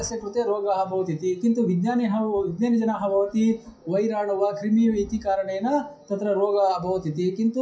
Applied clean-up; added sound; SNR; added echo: classical method WPE with log-MMSE.